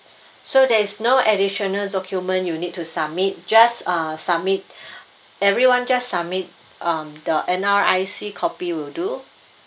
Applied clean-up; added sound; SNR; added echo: none; none; none; none.